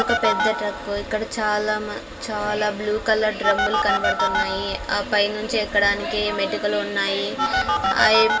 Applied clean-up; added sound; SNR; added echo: none; Telephone; 3 dB; reverberation time 0.1 s.